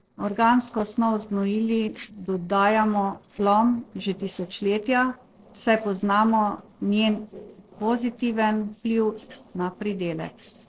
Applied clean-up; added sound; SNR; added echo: neural separator model SepFormer DNS4.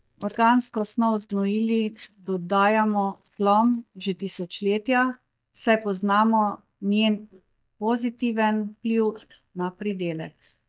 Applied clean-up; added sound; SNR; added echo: neural mask model DeepFilterNet 3.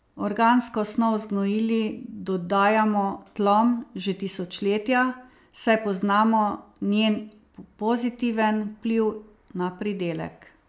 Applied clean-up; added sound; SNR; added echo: none; none; none; none.